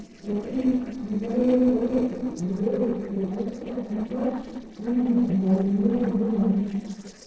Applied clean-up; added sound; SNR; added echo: neural separator model SepFormer DNS4.